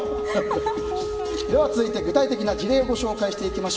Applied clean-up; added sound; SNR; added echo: none; Wind instrument, woodwind instrument; 5 dB; reverberation time 2.4 s.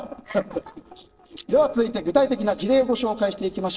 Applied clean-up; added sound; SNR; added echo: neural separator model SepFormer DNS4.